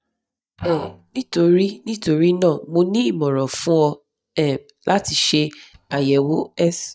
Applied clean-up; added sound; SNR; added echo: neural mask model DeepFilterNet 3.